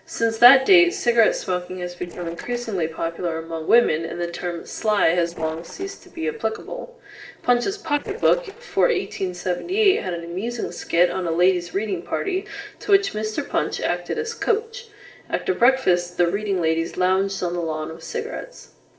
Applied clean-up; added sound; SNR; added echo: neural separator model SepFormer DNS4.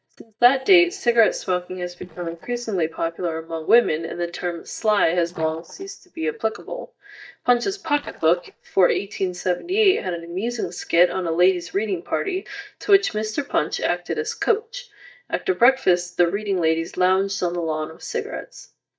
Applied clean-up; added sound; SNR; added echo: neural mask model DeepFilterNet 3.